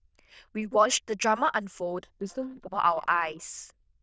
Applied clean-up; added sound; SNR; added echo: neural diffusion model UNIVERSE++.